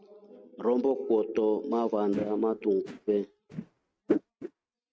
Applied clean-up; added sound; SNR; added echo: neural mask model RNNoise.